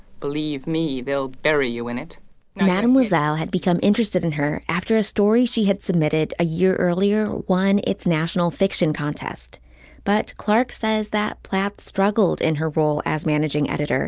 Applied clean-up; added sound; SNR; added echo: none; none; none; none.